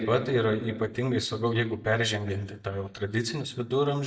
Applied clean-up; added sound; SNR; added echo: neural mask model DeepFilterNet 3.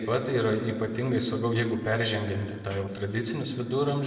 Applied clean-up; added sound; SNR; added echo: neural separator model SepFormer DNS4.